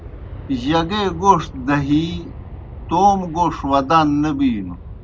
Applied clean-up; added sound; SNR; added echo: none; Aircraft; 14 dB; none.